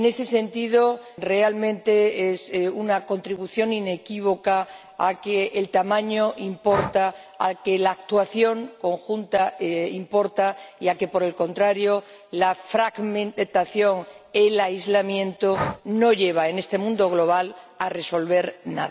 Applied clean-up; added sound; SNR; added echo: none; Breathing; 14 dB; none.